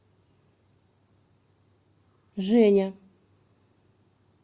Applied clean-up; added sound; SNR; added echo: none; none; none; none.